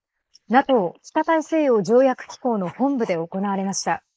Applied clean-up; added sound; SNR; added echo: neural mask model Resemble Enhance denoiser.